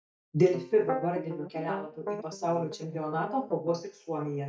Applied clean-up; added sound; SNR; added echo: neural mask model DeepFilterNet 3.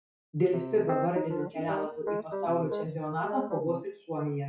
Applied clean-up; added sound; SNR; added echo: classical method WPE with log-MMSE.